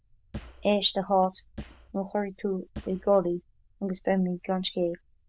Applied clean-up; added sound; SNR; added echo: neural diffusion model UNIVERSE++.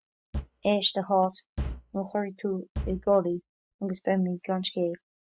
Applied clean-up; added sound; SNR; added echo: neural mask model RNNoise.